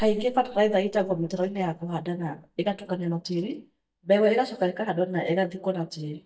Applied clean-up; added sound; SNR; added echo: neural mask model DeepFilterNet 3.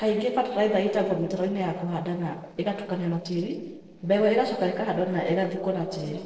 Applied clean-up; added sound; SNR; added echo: neural separator model SepFormer DNS4.